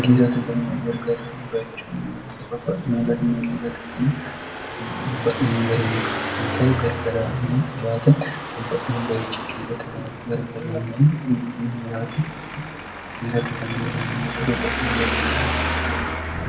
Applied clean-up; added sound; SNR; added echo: none; Traffic noise, roadway noise; 5 dB; reverberation time 0.7 s.